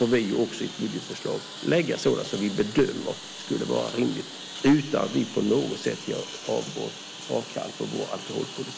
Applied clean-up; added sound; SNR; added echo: none; Engine; 12 dB; none.